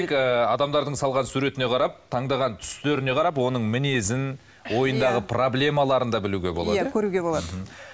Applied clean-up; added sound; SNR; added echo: none; none; none; none.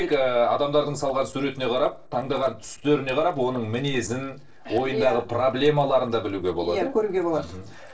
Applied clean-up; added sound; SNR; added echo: neural separator model SepFormer DNS4.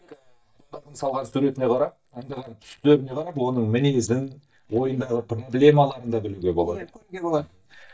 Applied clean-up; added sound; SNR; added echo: neural mask model DeepFilterNet 3.